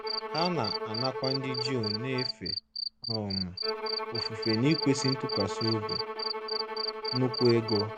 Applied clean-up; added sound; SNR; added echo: none; Cricket + Bowed string instrument; 2 dB; none.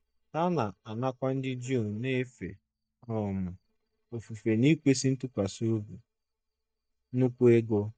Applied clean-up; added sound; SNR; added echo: neural mask model DeepFilterNet 3.